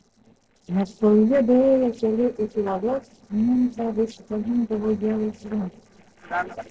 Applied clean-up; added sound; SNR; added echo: neural separator model SepFormer DNS4.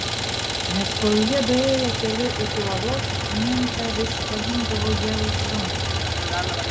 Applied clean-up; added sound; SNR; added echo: none; Idling; -1 dB; reverberation time 2.3 s.